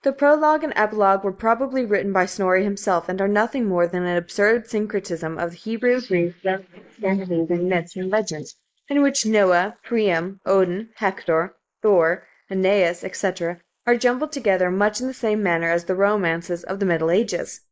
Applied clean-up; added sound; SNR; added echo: neural mask model Resemble Enhance denoiser.